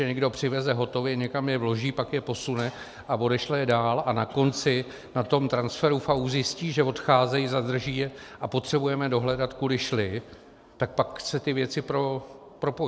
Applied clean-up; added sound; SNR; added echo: none; none; none; none.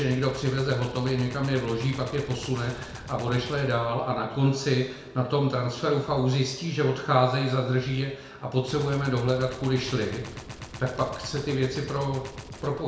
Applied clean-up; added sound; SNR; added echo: none; Gunshot, gunfire; 16 dB; reverberation time 0.7 s.